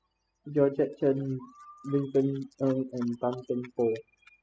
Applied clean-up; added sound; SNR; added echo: classical method spectral subtraction.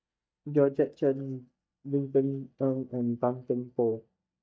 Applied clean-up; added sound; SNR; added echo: neural mask model DeepFilterNet 3.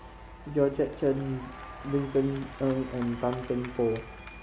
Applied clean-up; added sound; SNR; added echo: none; Applause / Crowd / Cheering; 16 dB; none.